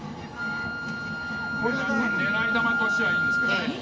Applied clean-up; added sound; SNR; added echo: none; Wind instrument, woodwind instrument; -3 dB; reverberation time 0.9 s.